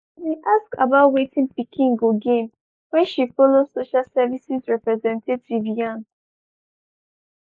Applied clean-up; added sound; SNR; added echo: neural mask model Resemble Enhance denoiser.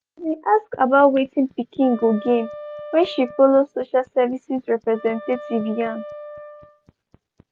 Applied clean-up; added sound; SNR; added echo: none; Wind instrument, woodwind instrument; 17 dB; none.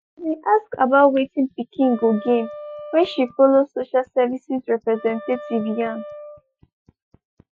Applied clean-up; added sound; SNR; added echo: classical method Wiener filter.